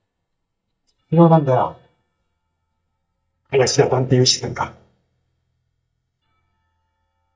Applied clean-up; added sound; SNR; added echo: neural mask model DeepFilterNet 3.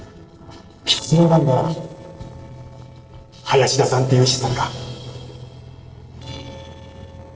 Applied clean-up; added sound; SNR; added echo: neural separator model SepFormer DNS4.